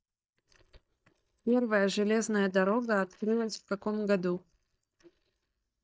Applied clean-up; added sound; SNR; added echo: neural mask model DeepFilterNet 3.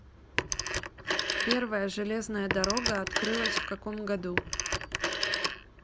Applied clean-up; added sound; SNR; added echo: none; Telephone; -1 dB; none.